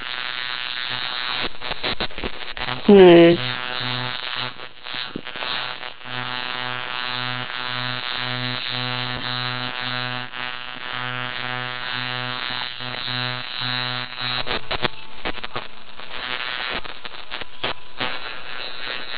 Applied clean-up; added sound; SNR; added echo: neural separator model SepFormer WHAM!.